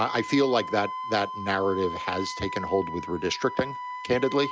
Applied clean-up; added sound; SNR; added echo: none; Wind instrument, woodwind instrument; 8 dB; none.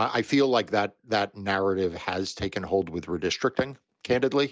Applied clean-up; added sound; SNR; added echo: none; none; none; none.